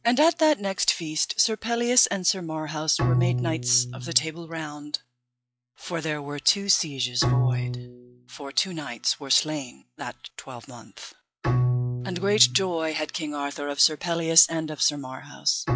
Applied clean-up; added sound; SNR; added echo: classical method log-MMSE.